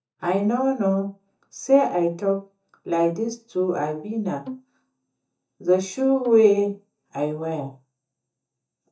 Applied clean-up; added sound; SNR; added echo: neural mask model DeepFilterNet 3.